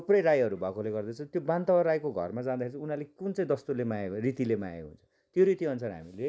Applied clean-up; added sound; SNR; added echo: none; none; none; none.